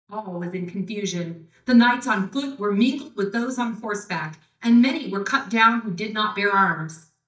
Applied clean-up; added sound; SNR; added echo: neural mask model DeepFilterNet 3.